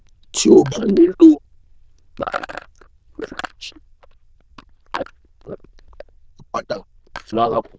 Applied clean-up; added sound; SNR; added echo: neural diffusion model UNIVERSE++.